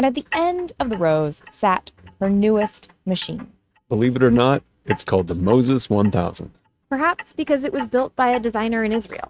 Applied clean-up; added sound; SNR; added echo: neural mask model RNNoise.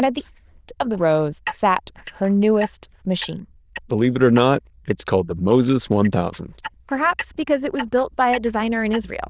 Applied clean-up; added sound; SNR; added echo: neural diffusion model UNIVERSE++.